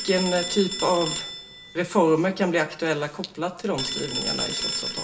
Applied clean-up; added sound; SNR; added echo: none; Telephone; 7 dB; reverberation time 0.7 s.